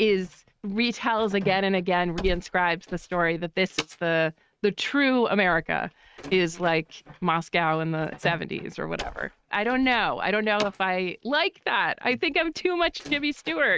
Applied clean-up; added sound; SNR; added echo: neural mask model RNNoise.